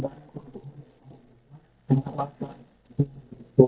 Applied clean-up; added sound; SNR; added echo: neural mask model DeepFilterNet 3.